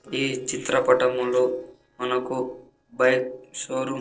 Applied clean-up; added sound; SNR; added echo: neural separator model SepFormer DNS4.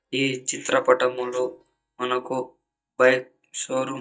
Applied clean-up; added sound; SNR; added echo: neural mask model DeepFilterNet 3.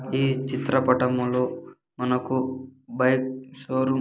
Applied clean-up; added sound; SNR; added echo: none; none; none; none.